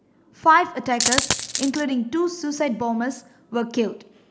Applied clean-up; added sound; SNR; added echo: none; Coin (dropping); 0 dB; none.